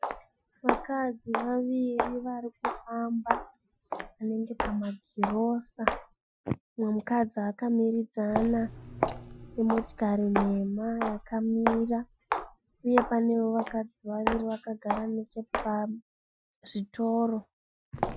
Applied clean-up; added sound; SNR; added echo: classical method Wiener filter.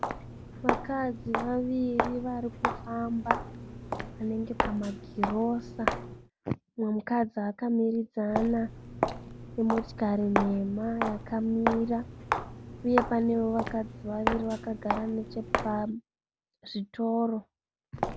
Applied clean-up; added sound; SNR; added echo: none; Walk, footsteps; 4 dB; none.